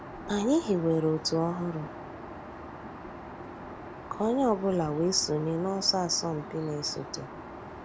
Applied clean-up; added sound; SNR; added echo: none; Aircraft; 12 dB; none.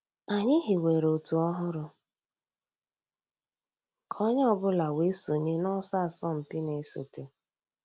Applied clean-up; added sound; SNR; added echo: none; none; none; none.